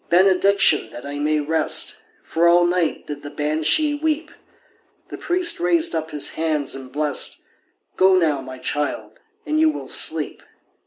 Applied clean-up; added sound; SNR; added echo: none; none; none; none.